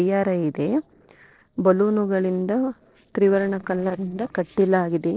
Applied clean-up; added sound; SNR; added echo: neural separator model SepFormer DNS4.